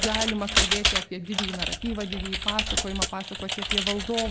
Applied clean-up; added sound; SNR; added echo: none; Computer keyboard; -4 dB; none.